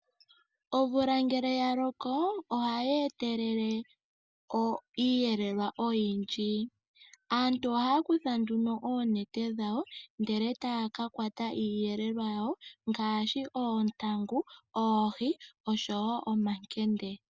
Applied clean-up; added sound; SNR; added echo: none; none; none; none.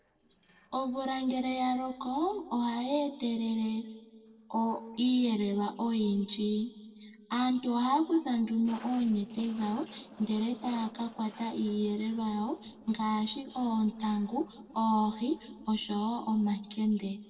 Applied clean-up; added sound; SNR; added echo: neural separator model SepFormer DNS4.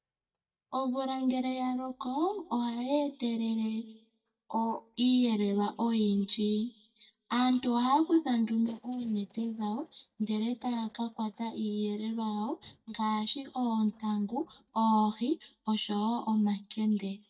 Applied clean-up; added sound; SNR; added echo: neural mask model DeepFilterNet 3.